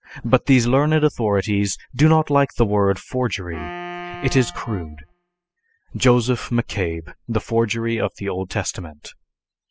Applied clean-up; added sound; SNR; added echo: classical method spectral subtraction.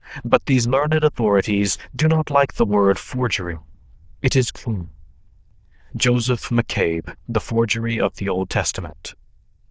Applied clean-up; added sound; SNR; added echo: neural diffusion model UNIVERSE++.